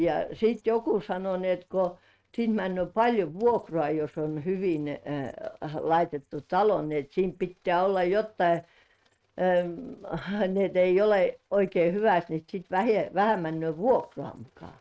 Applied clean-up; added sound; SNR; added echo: neural mask model RNNoise.